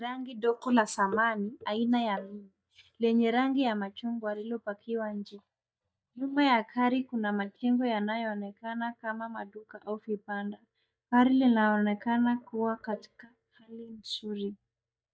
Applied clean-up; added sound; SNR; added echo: neural mask model DeepFilterNet 3.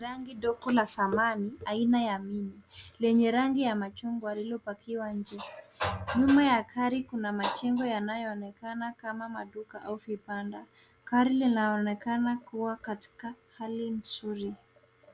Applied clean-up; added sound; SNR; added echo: none; none; none; none.